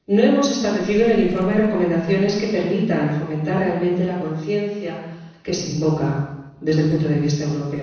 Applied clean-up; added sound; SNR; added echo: neural separator model SepFormer DNS4.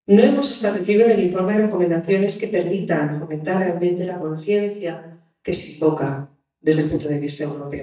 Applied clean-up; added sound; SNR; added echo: neural mask model DeepFilterNet 3.